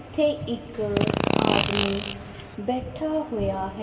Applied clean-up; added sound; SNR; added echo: none; Fart; -2 dB; reverberation time 2.0 s.